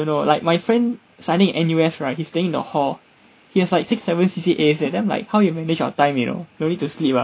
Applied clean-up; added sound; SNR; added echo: neural mask model Resemble Enhance denoiser.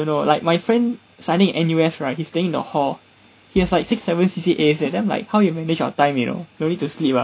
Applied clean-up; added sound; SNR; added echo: none; Drum / Drum kit; 17 dB; none.